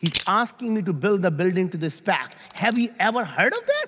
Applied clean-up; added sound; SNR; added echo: neural mask model Resemble Enhance denoiser.